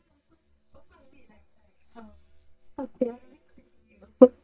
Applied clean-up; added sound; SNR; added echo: neural mask model DeepFilterNet 3.